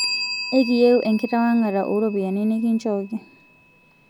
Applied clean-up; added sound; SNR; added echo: none; Bell; 11 dB; none.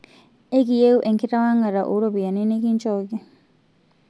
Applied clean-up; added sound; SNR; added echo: none; none; none; none.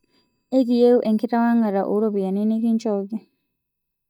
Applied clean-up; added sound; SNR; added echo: neural mask model DeepFilterNet 3.